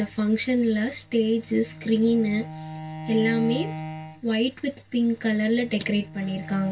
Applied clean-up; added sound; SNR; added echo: none; Bowed string instrument; 14 dB; reverberation time 0.1 s.